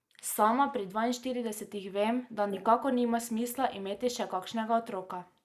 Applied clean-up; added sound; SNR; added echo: neural mask model Resemble Enhance denoiser.